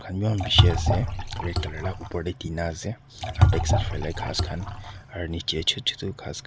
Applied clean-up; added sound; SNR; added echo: none; Liquid; -4 dB; none.